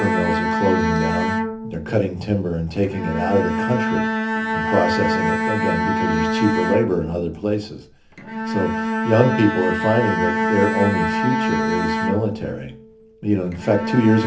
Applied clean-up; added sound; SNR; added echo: none; Bowed string instrument; 1 dB; reverberation time 0.3 s.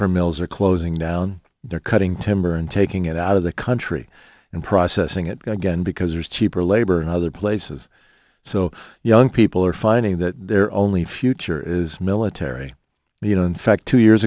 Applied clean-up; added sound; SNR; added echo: none; none; none; none.